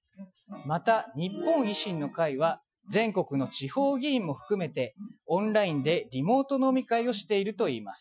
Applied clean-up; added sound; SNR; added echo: classical method Wiener filter.